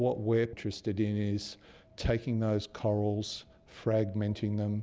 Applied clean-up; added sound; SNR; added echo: none; none; none; none.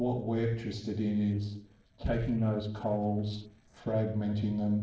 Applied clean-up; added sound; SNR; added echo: neural separator model SepFormer DNS4.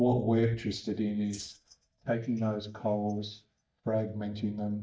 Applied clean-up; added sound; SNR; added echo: neural mask model DeepFilterNet 3.